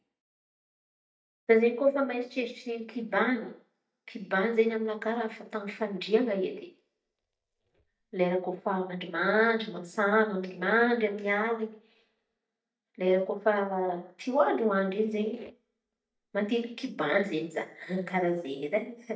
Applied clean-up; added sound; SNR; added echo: neural mask model DeepFilterNet 3.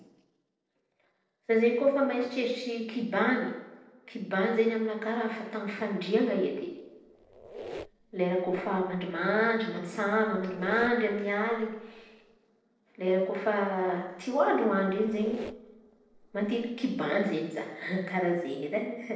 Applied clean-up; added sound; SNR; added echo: neural separator model SepFormer DNS4.